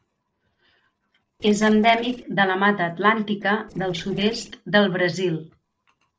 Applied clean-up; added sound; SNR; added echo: neural separator model SepFormer DNS4.